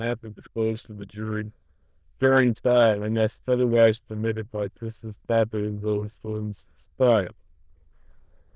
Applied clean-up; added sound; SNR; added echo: neural diffusion model UNIVERSE++.